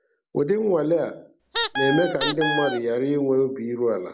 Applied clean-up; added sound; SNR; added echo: none; Squeak; 3 dB; none.